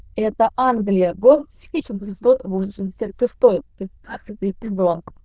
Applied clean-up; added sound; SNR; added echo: neural diffusion model UNIVERSE++.